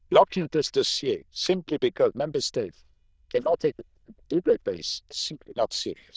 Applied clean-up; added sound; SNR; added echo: neural diffusion model UNIVERSE++.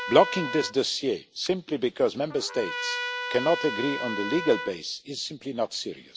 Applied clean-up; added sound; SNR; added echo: none; Trumpet; 8 dB; none.